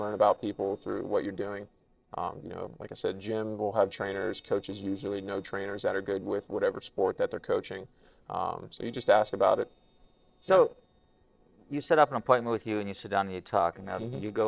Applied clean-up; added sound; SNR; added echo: neural separator model SepFormer DNS4.